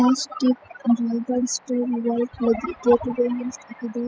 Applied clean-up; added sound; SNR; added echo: classical method spectral subtraction.